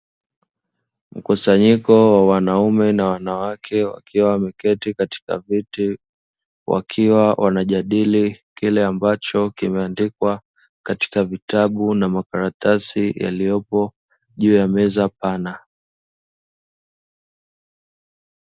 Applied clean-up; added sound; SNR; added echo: none; none; none; none.